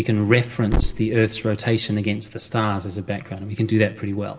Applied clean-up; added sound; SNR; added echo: none; Thump, thud; 9 dB; reverberation time 0.9 s.